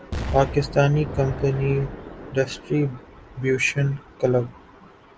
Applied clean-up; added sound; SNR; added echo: none; Explosion; 11 dB; none.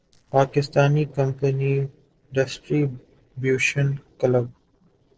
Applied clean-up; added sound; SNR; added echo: neural separator model SepFormer DNS4.